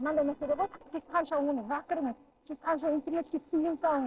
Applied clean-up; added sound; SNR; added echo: neural separator model SepFormer DNS4.